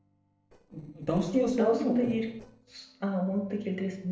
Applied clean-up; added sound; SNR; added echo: neural separator model SepFormer DNS4.